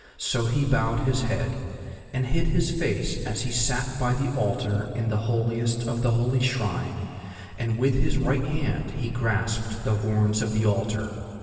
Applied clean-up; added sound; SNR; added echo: none; none; none; reverberation time 2.6 s.